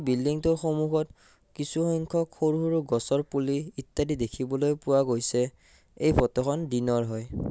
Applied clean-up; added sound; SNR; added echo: none; none; none; none.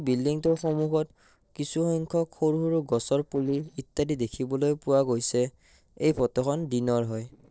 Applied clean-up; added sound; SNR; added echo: neural separator model SepFormer DNS4.